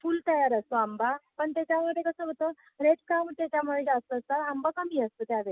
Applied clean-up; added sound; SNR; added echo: none; none; none; none.